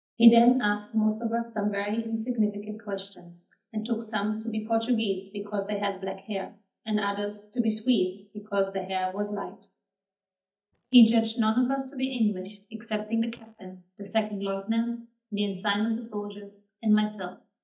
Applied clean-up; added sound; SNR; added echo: neural mask model DeepFilterNet 3.